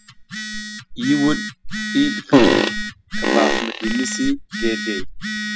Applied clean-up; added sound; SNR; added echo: classical method spectral subtraction.